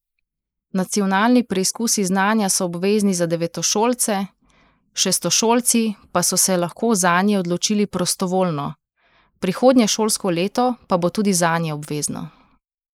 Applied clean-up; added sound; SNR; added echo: neural mask model Resemble Enhance denoiser.